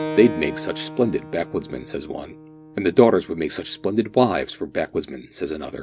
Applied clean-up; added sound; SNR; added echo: none; Keyboard (musical); 14 dB; none.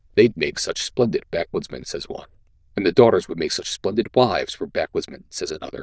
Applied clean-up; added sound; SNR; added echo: neural diffusion model UNIVERSE++.